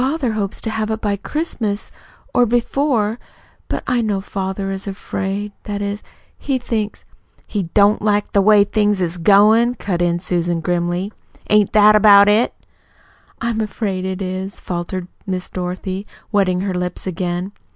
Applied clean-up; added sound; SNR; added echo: none; none; none; none.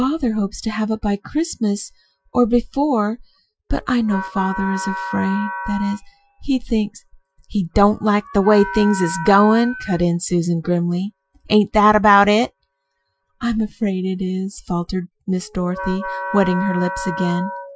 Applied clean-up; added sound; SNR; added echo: classical method Wiener filter.